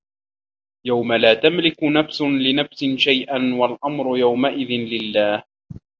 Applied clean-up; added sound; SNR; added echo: none; none; none; none.